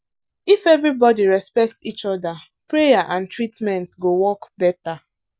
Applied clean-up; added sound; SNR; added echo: none; none; none; none.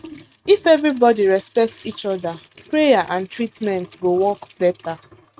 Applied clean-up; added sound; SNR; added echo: neural mask model RNNoise.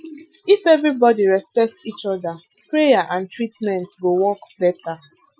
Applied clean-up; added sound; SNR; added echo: classical method Wiener filter.